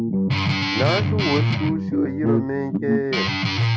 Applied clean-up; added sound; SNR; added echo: none; Guitar; -5 dB; none.